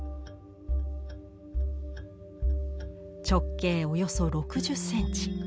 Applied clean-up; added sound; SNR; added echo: none; none; none; none.